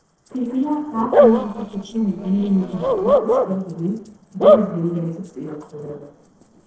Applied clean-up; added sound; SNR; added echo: neural separator model SepFormer DNS4.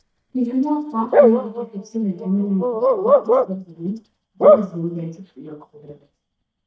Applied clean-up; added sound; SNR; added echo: neural mask model DeepFilterNet 3.